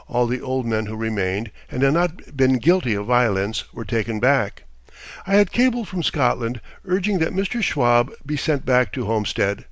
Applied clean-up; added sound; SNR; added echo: none; none; none; none.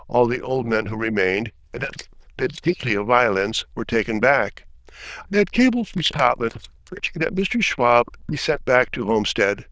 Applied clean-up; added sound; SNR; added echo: neural diffusion model UNIVERSE++.